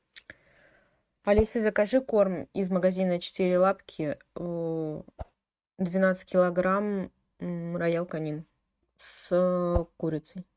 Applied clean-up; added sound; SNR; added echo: neural mask model RNNoise.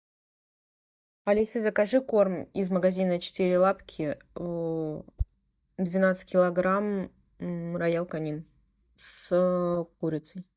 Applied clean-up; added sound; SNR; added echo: neural mask model DeepFilterNet 3.